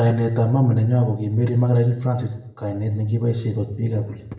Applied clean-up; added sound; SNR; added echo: none; none; none; reverberation time 0.7 s.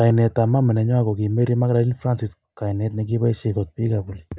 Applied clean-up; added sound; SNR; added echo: none; none; none; none.